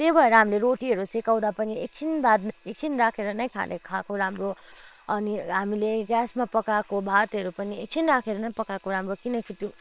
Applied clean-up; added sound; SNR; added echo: neural separator model SepFormer WHAM!.